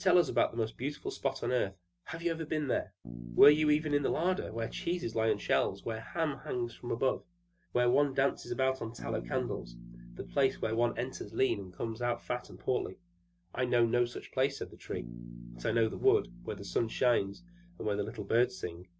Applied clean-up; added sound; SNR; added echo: none; Bass guitar; 18 dB; none.